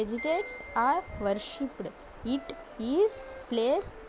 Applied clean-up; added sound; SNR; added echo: none; Wind instrument, woodwind instrument + Glockenspiel; 15 dB; none.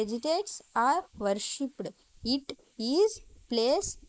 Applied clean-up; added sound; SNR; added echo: neural mask model Resemble Enhance denoiser.